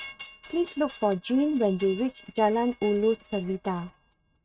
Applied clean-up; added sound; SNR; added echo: neural mask model RNNoise.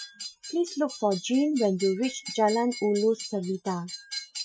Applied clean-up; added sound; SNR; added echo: classical method Wiener filter.